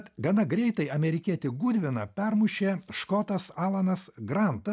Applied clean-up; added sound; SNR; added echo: none; none; none; none.